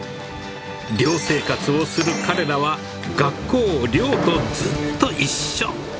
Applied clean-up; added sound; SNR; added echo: none; none; none; none.